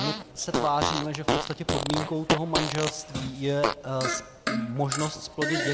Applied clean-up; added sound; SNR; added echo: none; Fart; 0 dB; none.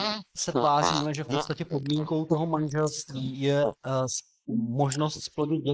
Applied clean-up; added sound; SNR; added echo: neural mask model Resemble Enhance denoiser.